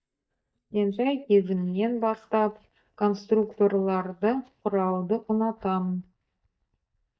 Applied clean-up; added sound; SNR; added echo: neural mask model DeepFilterNet 3.